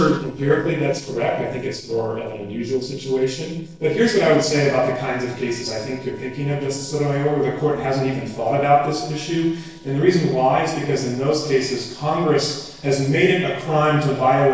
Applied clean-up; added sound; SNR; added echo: neural separator model SepFormer DNS4.